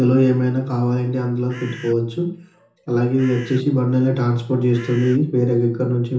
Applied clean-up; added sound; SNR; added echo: none; Bird; 18 dB; reverberation time 0.7 s.